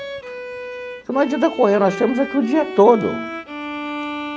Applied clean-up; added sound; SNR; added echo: none; Bowed string instrument; 10 dB; none.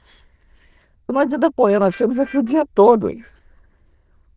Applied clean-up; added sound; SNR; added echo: neural diffusion model UNIVERSE++.